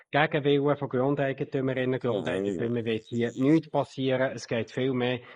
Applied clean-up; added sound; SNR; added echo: neural mask model Resemble Enhance denoiser.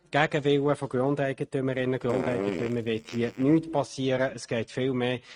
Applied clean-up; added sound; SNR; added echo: neural mask model RNNoise.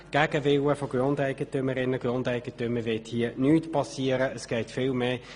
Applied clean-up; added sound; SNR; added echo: none; none; none; none.